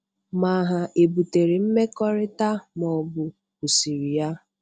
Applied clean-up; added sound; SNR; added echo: none; none; none; none.